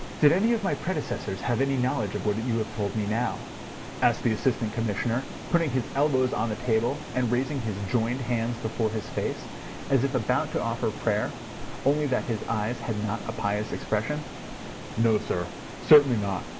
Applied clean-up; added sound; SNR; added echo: none; Water; 12 dB; none.